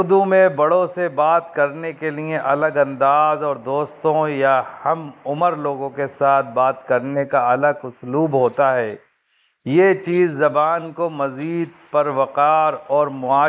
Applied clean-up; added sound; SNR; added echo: neural mask model Resemble Enhance denoiser.